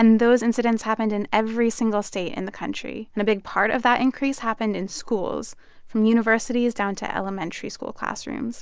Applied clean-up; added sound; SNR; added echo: none; none; none; none.